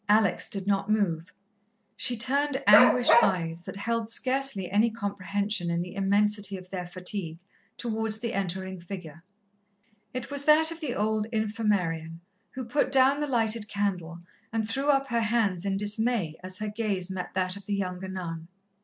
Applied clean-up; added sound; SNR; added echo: none; Bark; -4 dB; none.